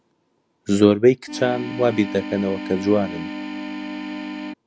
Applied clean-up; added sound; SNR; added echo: none; Organ; 8 dB; none.